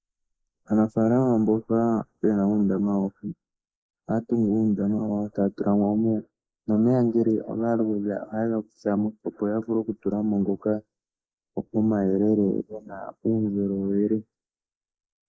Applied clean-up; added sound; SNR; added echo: neural mask model Resemble Enhance denoiser.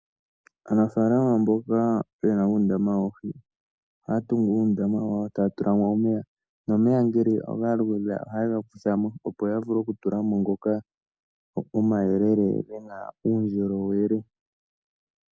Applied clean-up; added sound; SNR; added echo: none; none; none; none.